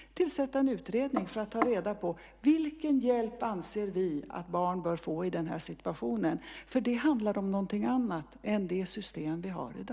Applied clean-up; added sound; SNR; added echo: none; none; none; none.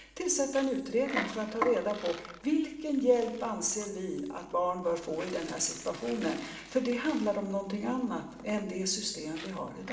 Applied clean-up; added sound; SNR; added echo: none; Coin (dropping); 16 dB; reverberation time 0.9 s.